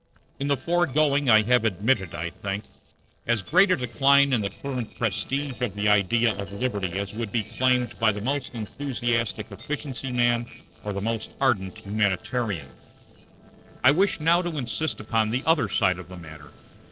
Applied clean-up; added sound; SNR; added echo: neural separator model SepFormer DNS4.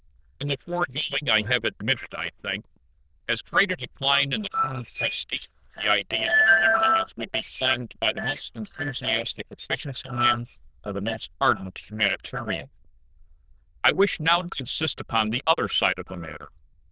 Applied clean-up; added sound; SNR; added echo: neural diffusion model UNIVERSE++.